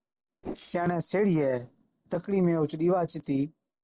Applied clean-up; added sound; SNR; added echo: neural separator model SepFormer DNS4.